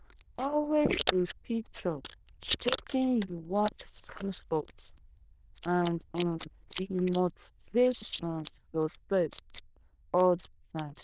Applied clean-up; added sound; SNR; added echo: neural diffusion model UNIVERSE++.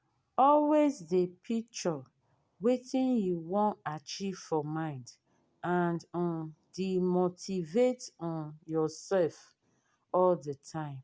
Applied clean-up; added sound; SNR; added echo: none; none; none; none.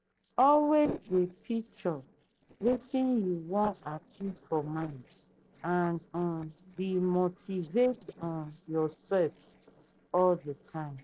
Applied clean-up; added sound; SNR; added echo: neural separator model SepFormer DNS4.